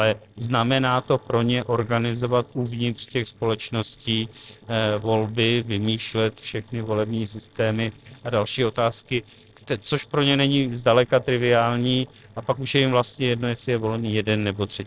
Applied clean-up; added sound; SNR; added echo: neural separator model SepFormer DNS4.